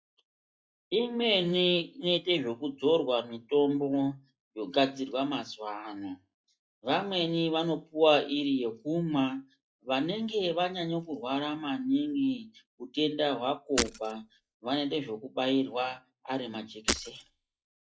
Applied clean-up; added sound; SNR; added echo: classical method log-MMSE.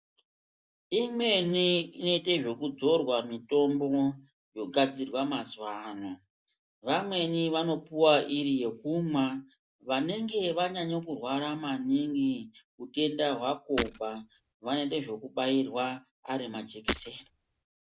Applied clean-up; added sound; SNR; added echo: none; Shatter; 5 dB; none.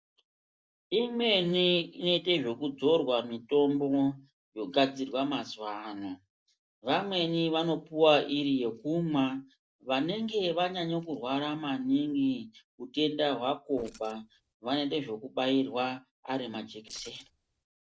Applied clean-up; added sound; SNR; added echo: neural separator model SepFormer DNS4.